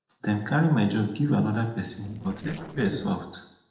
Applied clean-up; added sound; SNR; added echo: neural separator model SepFormer DNS4.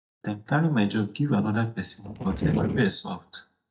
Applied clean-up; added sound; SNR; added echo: neural mask model DeepFilterNet 3.